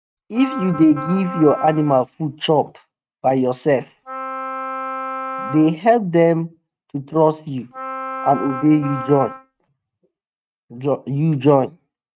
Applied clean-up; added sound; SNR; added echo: neural mask model RNNoise.